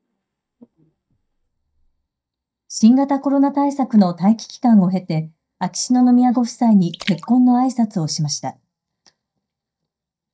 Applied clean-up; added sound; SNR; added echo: neural mask model DeepFilterNet 3.